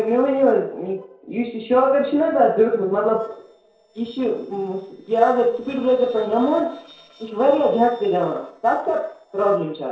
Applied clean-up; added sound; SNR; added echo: neural separator model SepFormer DNS4.